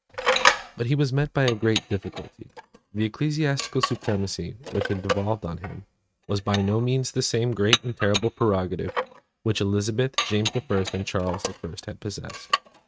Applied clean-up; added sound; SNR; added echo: neural mask model RNNoise.